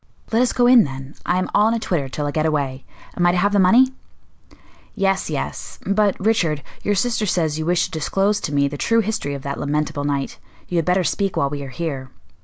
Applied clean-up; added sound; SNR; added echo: none; none; none; none.